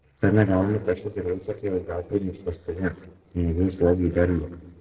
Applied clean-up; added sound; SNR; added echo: neural separator model SepFormer DNS4.